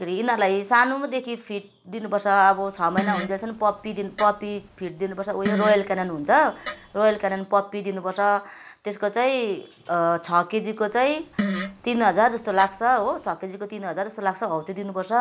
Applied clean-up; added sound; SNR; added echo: none; Fart; 9 dB; none.